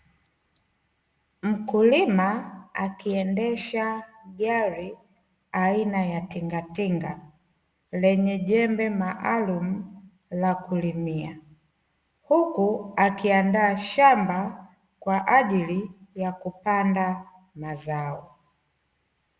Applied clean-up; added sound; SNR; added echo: none; none; none; none.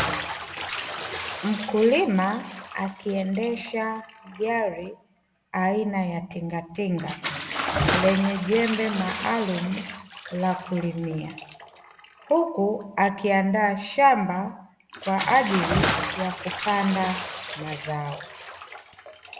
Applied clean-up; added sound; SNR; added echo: none; Bathtub (filling or washing) / Splash, splatter; 7 dB; none.